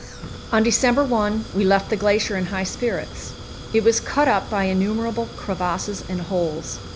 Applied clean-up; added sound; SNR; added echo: none; Fire; 14 dB; none.